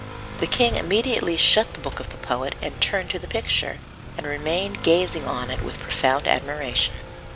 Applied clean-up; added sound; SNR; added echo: none; Motorcycle / Accelerating, revving, vroom; 11 dB; none.